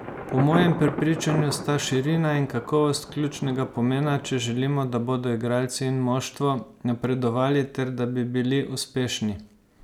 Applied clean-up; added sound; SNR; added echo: none; Thunder; 12 dB; none.